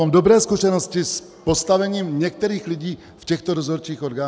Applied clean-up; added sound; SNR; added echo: none; none; none; none.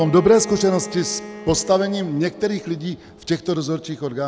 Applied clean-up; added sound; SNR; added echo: none; Bowed string instrument; 16 dB; none.